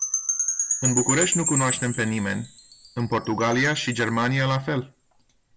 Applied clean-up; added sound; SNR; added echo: none; Wind chime / Percussion; 3 dB; none.